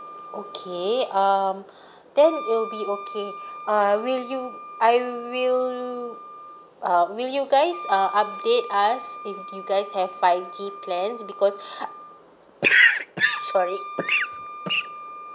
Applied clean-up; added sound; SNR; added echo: none; Wind instrument, woodwind instrument; 14 dB; none.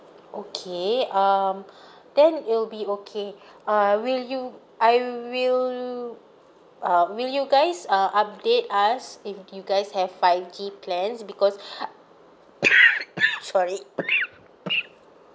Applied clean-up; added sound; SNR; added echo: none; none; none; none.